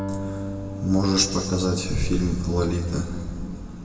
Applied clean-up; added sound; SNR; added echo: none; Acoustic guitar; 10 dB; reverberation time 2.2 s.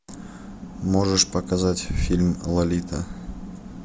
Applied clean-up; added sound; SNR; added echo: none; none; none; none.